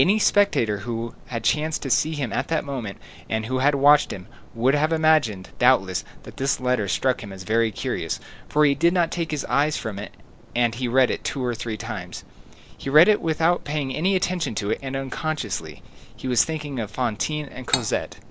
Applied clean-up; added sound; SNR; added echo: none; Cutlery, silverware; 5 dB; none.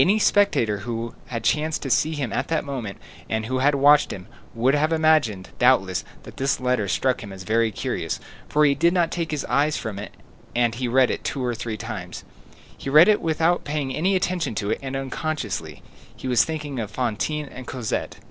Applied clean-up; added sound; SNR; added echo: none; none; none; none.